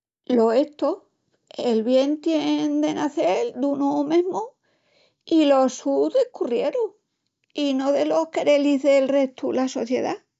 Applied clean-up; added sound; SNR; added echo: none; none; none; none.